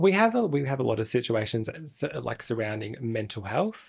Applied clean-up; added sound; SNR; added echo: neural mask model DeepFilterNet 3.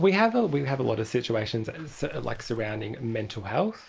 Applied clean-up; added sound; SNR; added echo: neural mask model Resemble Enhance denoiser.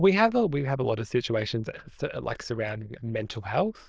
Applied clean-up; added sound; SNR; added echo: neural diffusion model UNIVERSE++.